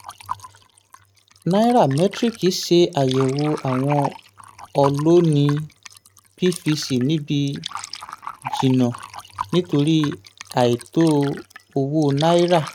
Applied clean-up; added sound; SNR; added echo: neural mask model RNNoise.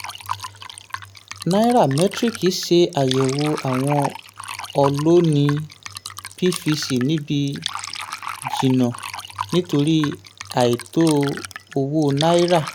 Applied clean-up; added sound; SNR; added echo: none; Fill (with liquid); 12 dB; none.